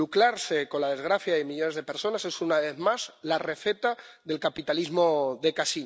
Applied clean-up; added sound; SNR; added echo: none; none; none; none.